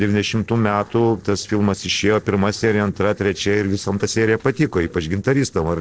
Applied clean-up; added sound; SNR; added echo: neural separator model SepFormer DNS4.